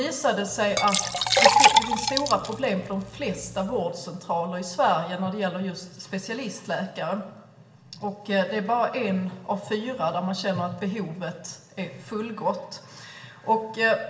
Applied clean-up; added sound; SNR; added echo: none; Liquid; -4 dB; reverberation time 0.9 s.